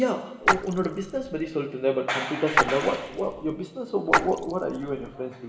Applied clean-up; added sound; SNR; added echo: none; Splash, splatter; 1 dB; reverberation time 1.1 s.